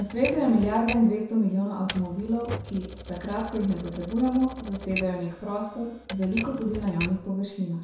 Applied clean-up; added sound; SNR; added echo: none; Typewriter; 11 dB; reverberation time 0.7 s.